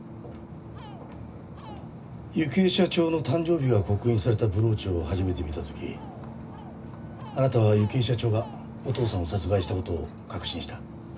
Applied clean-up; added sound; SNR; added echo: none; Ocean; 14 dB; reverberation time 0.4 s.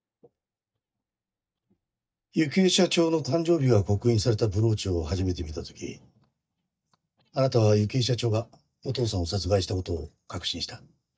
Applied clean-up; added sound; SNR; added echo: neural mask model DeepFilterNet 3.